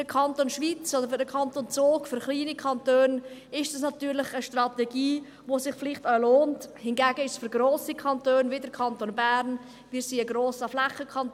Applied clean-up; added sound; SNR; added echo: none; none; none; none.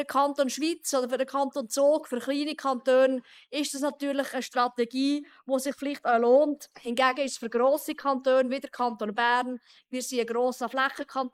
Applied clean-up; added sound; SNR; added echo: neural mask model Resemble Enhance denoiser.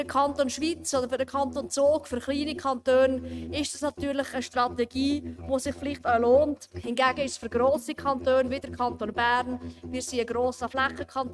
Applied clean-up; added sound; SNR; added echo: neural mask model RNNoise.